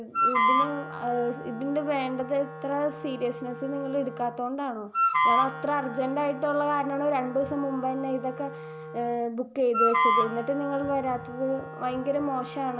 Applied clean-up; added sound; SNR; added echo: none; Wind instrument, woodwind instrument; 2 dB; none.